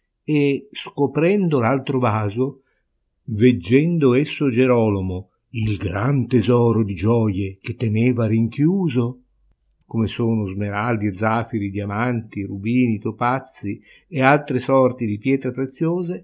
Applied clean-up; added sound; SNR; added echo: none; none; none; none.